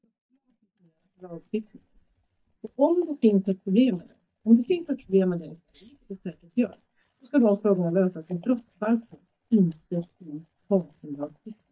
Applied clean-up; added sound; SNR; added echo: neural mask model DeepFilterNet 3.